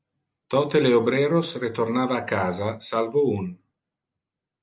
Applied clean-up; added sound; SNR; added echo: none; none; none; none.